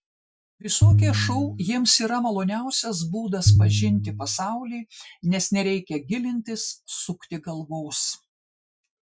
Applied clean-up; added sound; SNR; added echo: classical method Wiener filter.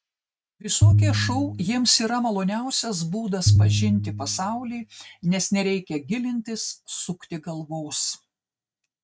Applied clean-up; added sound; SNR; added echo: neural mask model RNNoise.